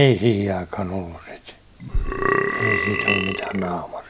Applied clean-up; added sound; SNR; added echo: none; Burping, eructation; -1 dB; none.